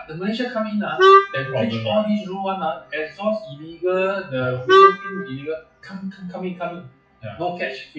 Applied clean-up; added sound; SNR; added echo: classical method WPE with log-MMSE.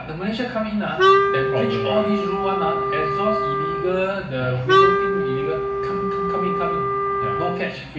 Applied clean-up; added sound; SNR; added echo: none; Wind instrument, woodwind instrument; -4 dB; reverberation time 0.4 s.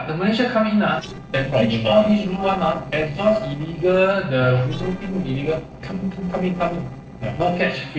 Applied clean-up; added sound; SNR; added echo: neural separator model SepFormer DNS4.